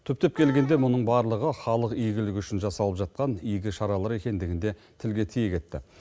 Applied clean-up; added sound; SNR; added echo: none; Wind instrument, woodwind instrument; 16 dB; none.